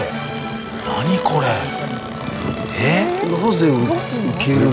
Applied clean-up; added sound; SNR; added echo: none; none; none; none.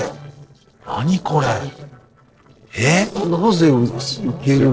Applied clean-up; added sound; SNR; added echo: neural separator model SepFormer DNS4.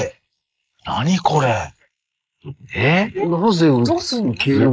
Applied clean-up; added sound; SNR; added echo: neural mask model Resemble Enhance denoiser.